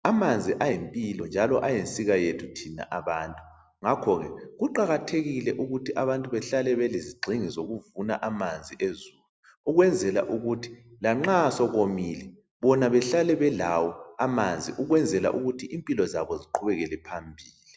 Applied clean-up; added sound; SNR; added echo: none; none; none; none.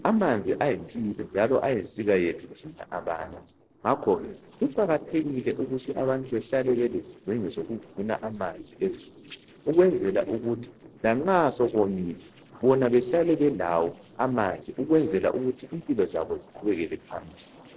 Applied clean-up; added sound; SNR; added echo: neural separator model SepFormer DNS4.